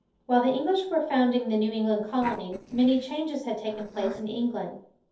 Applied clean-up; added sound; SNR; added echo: neural separator model SepFormer DNS4.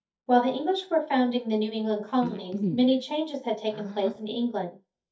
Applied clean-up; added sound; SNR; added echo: neural mask model DeepFilterNet 3.